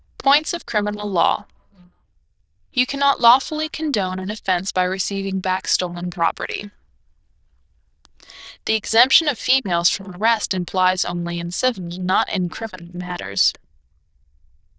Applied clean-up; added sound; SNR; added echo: neural diffusion model UNIVERSE++.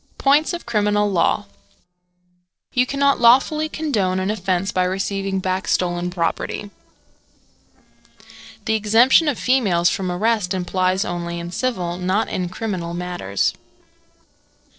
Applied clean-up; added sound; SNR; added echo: neural separator model SepFormer DNS4.